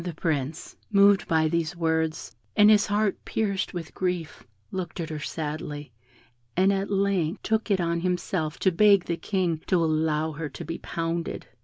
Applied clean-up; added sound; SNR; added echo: none; none; none; none.